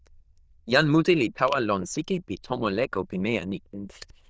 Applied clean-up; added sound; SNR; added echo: neural diffusion model UNIVERSE++.